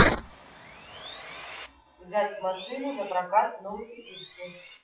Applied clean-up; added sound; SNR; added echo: classical method WPE with log-MMSE.